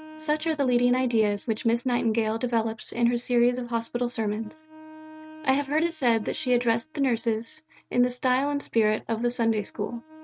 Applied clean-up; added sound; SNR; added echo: neural mask model RNNoise.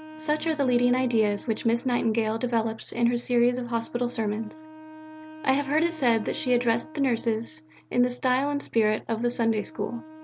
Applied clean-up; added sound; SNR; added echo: none; Wind instrument, woodwind instrument; 19 dB; none.